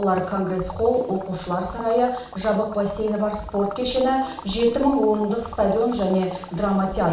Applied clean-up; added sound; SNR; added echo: none; Liquid; 18 dB; reverberation time 0.5 s.